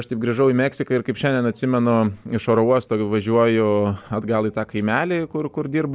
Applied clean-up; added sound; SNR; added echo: none; none; none; none.